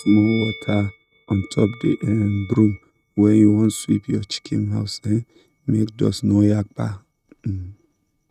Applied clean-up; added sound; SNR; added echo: neural mask model RNNoise.